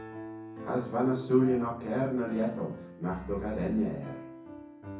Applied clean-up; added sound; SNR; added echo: none; Piano; 12 dB; reverberation time 0.6 s.